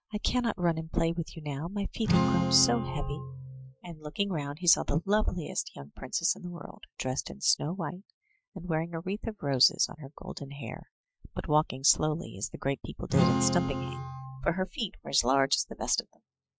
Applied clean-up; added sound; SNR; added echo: classical method Wiener filter.